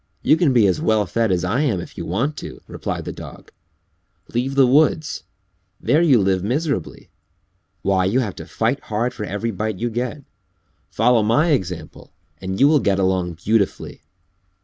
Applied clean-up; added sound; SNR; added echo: none; none; none; none.